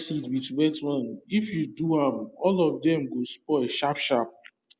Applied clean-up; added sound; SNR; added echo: none; none; none; none.